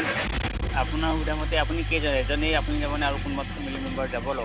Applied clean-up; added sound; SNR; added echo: none; Engine starting / Car; 0 dB; none.